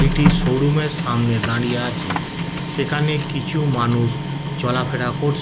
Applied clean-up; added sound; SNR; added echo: none; Printer; 2 dB; none.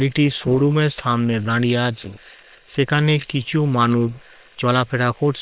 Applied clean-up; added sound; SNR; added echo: neural separator model SepFormer WHAM!.